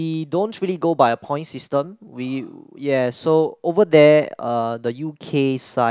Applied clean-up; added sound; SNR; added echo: none; none; none; none.